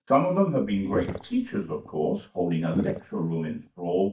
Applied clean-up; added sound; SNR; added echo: neural mask model DeepFilterNet 3.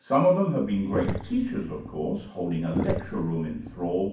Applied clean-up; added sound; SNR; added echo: none; Sink (filling or washing); 8 dB; reverberation time 0.6 s.